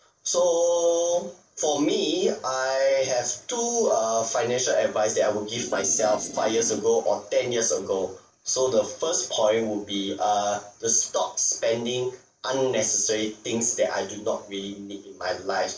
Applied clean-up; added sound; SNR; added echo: neural separator model SepFormer DNS4.